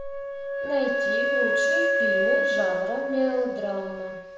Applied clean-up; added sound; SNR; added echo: none; Wind instrument, woodwind instrument; -4 dB; reverberation time 0.9 s.